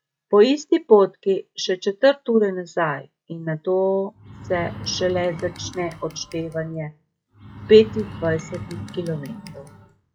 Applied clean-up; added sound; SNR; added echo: classical method log-MMSE.